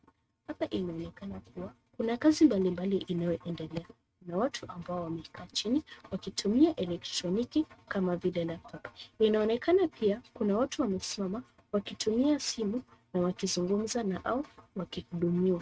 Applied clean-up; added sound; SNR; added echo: neural mask model RNNoise.